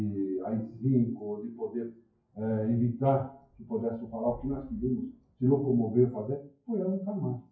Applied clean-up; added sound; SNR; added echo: classical method WPE with log-MMSE.